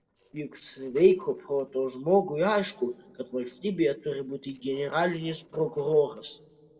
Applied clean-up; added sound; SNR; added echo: neural separator model SepFormer DNS4.